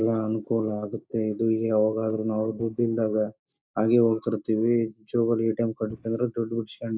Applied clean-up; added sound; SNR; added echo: neural mask model DeepFilterNet 3.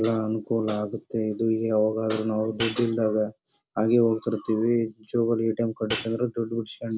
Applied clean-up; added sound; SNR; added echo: none; Hi-hat; 8 dB; none.